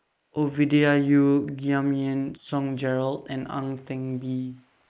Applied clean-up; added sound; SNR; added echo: neural mask model Resemble Enhance denoiser.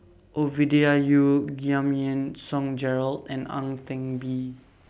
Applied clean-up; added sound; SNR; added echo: none; none; none; none.